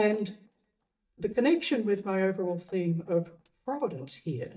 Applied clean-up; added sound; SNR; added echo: neural mask model DeepFilterNet 3.